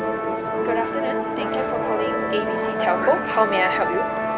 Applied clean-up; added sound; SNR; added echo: none; Musical instrument; -2 dB; none.